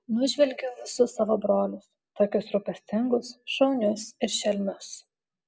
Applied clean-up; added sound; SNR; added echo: none; none; none; none.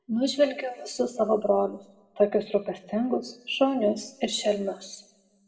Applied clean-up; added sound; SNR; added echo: none; none; none; reverberation time 0.7 s.